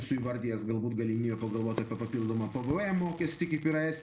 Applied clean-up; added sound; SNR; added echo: none; Fireworks; 16 dB; reverberation time 0.5 s.